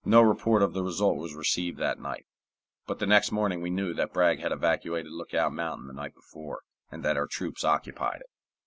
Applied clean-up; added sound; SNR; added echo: none; none; none; none.